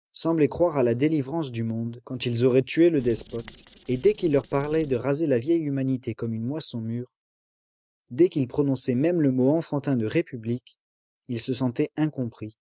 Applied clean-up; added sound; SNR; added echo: neural mask model RNNoise.